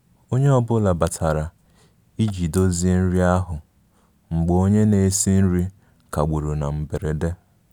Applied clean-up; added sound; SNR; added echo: none; none; none; none.